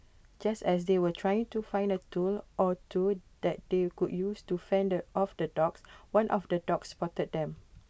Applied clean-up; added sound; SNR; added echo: none; none; none; none.